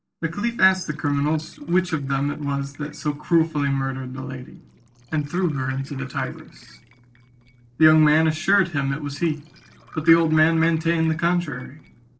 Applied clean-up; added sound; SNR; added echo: neural separator model SepFormer DNS4.